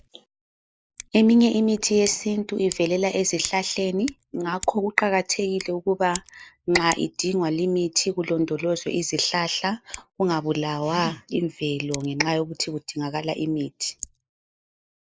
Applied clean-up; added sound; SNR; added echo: neural mask model Resemble Enhance denoiser.